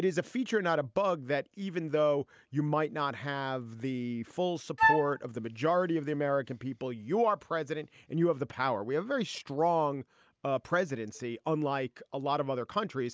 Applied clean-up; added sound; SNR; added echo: none; Wind instrument, woodwind instrument; -3 dB; none.